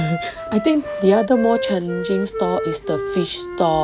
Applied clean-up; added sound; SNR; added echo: none; Wind instrument, woodwind instrument; 7 dB; none.